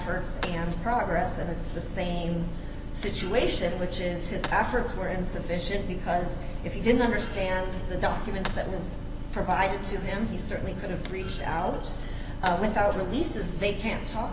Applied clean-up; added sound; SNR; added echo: none; Drum kit + Thump, thud; 16 dB; none.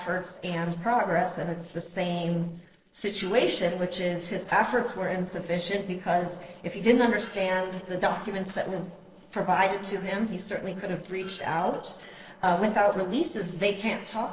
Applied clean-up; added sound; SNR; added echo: neural separator model SepFormer DNS4.